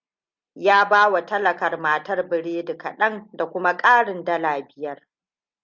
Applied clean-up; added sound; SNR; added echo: none; none; none; none.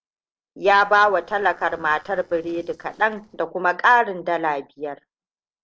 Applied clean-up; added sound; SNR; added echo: neural separator model SepFormer DNS4.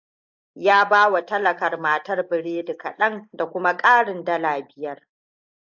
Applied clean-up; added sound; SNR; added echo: neural mask model Resemble Enhance denoiser.